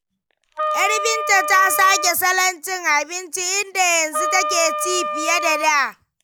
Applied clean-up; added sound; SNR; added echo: none; Wind instrument, woodwind instrument; 4 dB; none.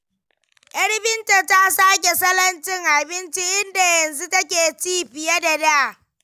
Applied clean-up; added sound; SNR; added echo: none; none; none; none.